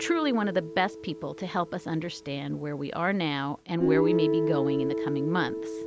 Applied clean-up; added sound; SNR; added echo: none; Guitar; 2 dB; none.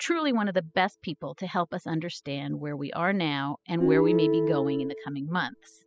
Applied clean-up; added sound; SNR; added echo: classical method spectral subtraction.